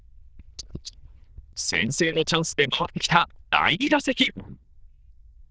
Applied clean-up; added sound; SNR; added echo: neural diffusion model UNIVERSE++.